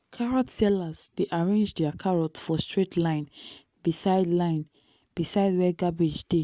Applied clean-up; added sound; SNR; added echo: none; none; none; none.